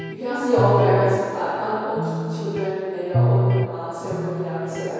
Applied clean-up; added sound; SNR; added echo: none; Electric guitar; 2 dB; reverberation time 2.2 s.